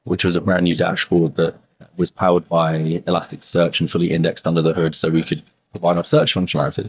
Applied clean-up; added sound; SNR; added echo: neural mask model DeepFilterNet 3.